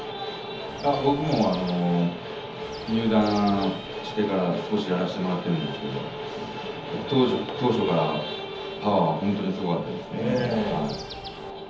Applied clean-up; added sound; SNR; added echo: none; Chirp, tweet; 17 dB; reverberation time 0.7 s.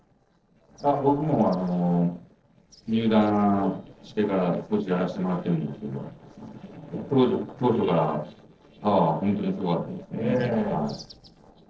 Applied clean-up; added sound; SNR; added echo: neural separator model SepFormer DNS4.